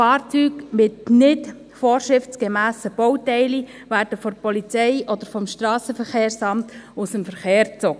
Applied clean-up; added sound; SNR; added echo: none; none; none; none.